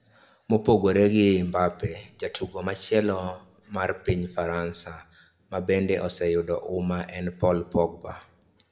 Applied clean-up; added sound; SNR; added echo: none; none; none; reverberation time 0.6 s.